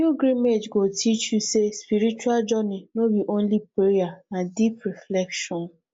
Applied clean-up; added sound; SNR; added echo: none; none; none; none.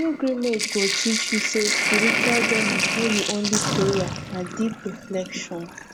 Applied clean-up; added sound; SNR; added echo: none; Sink (filling or washing); -1 dB; none.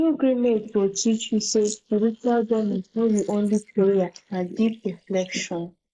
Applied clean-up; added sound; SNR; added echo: neural mask model Resemble Enhance denoiser.